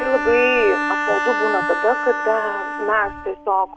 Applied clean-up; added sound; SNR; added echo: none; Bowed string instrument; 3 dB; none.